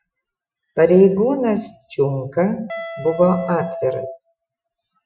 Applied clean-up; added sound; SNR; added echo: classical method Wiener filter.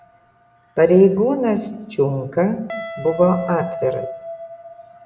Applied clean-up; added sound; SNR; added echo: none; Guitar; 14 dB; none.